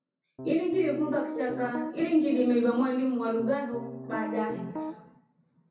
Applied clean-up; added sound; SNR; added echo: none; Piano; 9 dB; reverberation time 0.6 s.